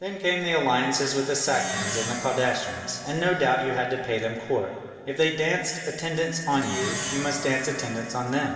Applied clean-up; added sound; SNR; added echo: none; Plucked string instrument; 11 dB; reverberation time 2.3 s.